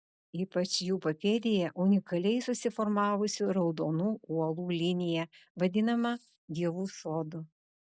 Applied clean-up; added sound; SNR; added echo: none; none; none; none.